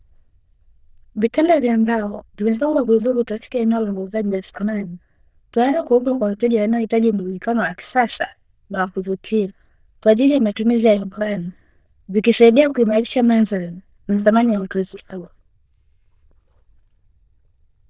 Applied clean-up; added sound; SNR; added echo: neural diffusion model UNIVERSE++.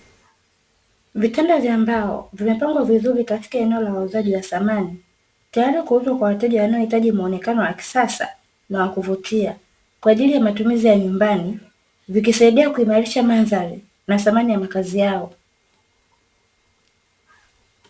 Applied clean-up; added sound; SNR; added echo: none; none; none; none.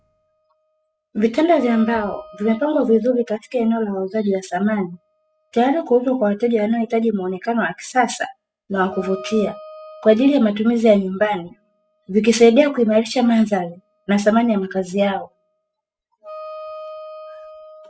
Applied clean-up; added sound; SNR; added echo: classical method spectral subtraction.